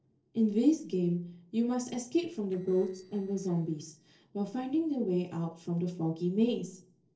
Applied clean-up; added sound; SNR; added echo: neural separator model SepFormer DNS4.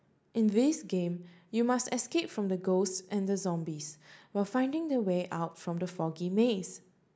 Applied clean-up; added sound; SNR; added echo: none; none; none; none.